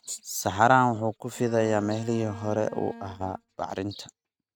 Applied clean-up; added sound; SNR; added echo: neural mask model RNNoise.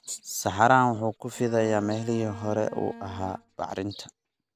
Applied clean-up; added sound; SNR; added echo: none; Bowed string instrument; 17 dB; none.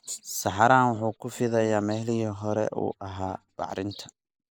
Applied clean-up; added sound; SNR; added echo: neural mask model Resemble Enhance denoiser.